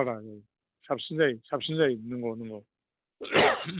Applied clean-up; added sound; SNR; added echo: none; none; none; none.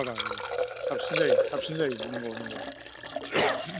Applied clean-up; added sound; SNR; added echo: none; Liquid; -1 dB; none.